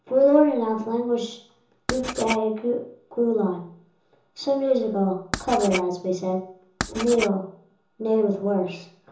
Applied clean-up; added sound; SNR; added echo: none; Writing; 9 dB; reverberation time 0.6 s.